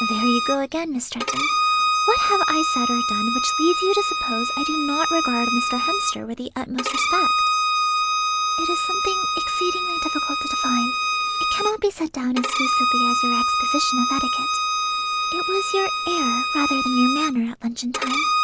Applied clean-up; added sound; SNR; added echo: none; Bowed string instrument; -4 dB; none.